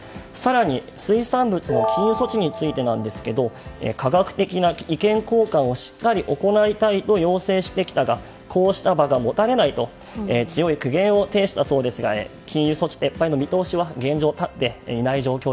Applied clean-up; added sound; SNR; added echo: none; none; none; none.